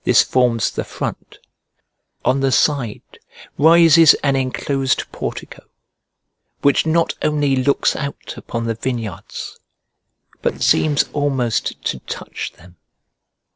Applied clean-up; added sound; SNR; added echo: neural separator model SepFormer DNS4.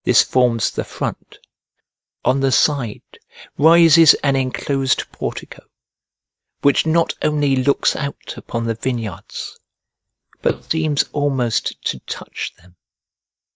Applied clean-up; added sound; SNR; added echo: neural mask model DeepFilterNet 3.